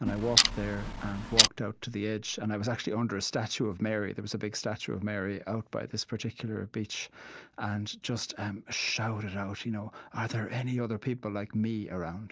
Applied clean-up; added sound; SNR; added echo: none; Clock; -4 dB; none.